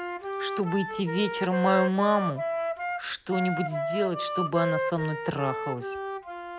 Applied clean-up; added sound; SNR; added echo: none; Wind instrument, woodwind instrument; 3 dB; none.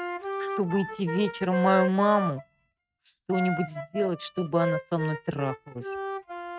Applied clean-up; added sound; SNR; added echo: neural mask model RNNoise.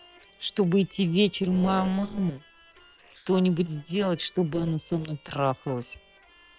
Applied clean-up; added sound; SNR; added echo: neural separator model SepFormer WHAM!.